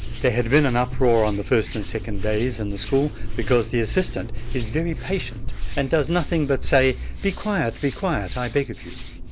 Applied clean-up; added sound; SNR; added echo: none; Hands + Motor vehicle (road); 4 dB; none.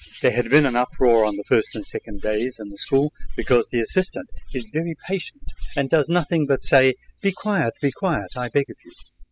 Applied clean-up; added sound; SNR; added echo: classical method spectral subtraction.